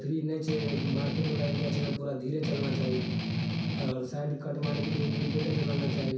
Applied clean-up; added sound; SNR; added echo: none; Strum; -2 dB; reverberation time 0.6 s.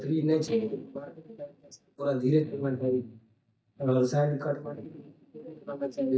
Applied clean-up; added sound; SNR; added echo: neural mask model DeepFilterNet 3.